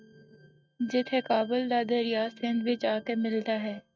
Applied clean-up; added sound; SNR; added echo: neural mask model RNNoise.